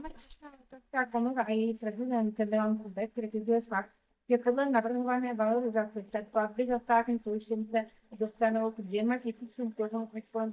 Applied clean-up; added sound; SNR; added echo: neural mask model DeepFilterNet 3.